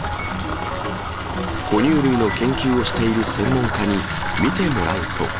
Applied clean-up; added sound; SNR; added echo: none; Bathtub (filling or washing) / Water tap, faucet; 3 dB; none.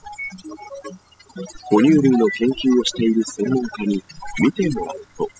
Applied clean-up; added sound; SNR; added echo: classical method spectral subtraction.